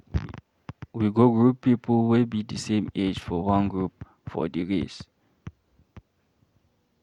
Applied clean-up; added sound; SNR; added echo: none; none; none; none.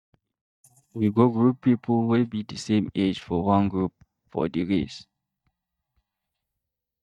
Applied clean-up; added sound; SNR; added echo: neural mask model DeepFilterNet 3.